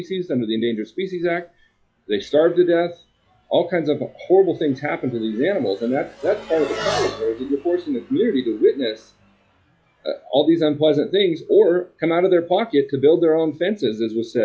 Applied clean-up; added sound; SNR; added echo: classical method log-MMSE.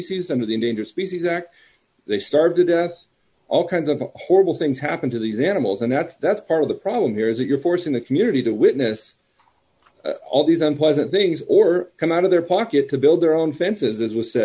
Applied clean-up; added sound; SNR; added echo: none; none; none; none.